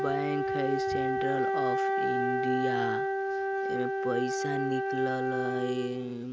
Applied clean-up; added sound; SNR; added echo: none; Wind instrument, woodwind instrument; -4 dB; none.